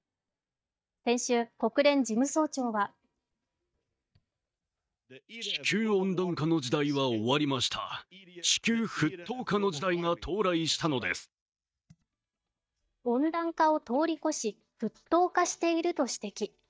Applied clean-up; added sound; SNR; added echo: neural mask model DeepFilterNet 3.